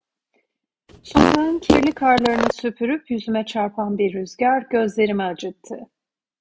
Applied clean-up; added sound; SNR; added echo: neural mask model RNNoise.